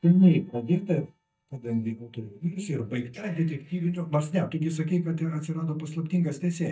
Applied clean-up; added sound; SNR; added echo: neural mask model DeepFilterNet 3.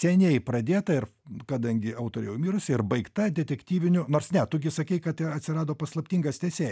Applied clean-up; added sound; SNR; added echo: none; none; none; none.